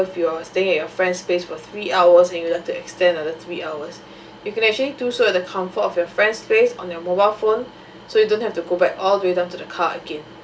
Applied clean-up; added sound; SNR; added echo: none; none; none; none.